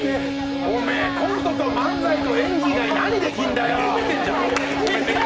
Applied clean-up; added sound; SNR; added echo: none; Bowed string instrument; 5 dB; none.